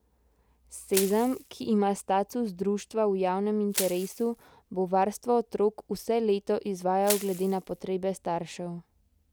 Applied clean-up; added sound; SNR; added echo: none; Crushing; 9 dB; none.